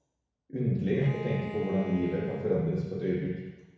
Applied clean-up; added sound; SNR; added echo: none; Bowed string instrument; 12 dB; reverberation time 1.1 s.